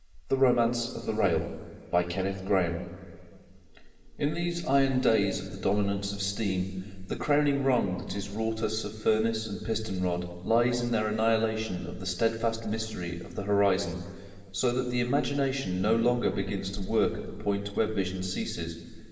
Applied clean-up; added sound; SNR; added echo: none; none; none; reverberation time 2.0 s.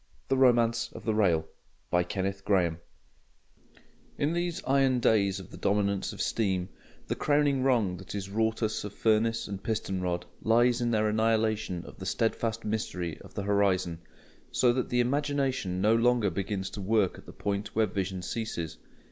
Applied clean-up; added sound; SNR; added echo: none; none; none; none.